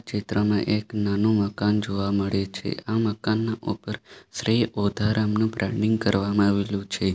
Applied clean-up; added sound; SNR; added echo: none; none; none; none.